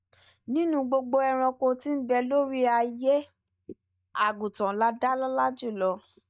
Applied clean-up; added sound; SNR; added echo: neural mask model DeepFilterNet 3.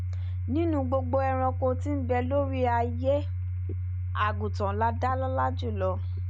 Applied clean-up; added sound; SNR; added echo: none; Domestic sounds, home sounds; 1 dB; none.